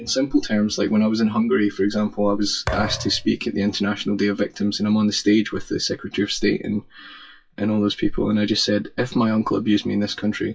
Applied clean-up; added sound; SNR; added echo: classical method WPE with log-MMSE.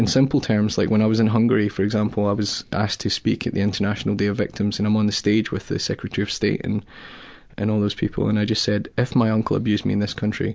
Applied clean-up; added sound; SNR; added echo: none; none; none; none.